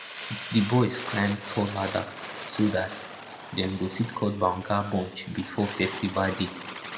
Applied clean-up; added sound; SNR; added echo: none; Fire; 10 dB; reverberation time 0.7 s.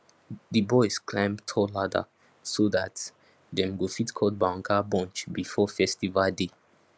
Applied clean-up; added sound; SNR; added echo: none; none; none; none.